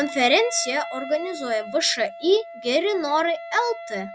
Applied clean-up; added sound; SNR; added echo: none; Wind instrument, woodwind instrument; 12 dB; none.